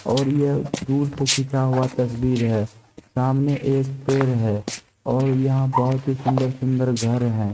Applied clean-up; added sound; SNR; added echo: neural mask model RNNoise.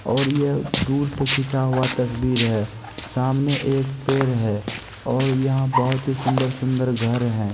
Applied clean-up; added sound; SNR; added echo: none; Walk, footsteps; 7 dB; none.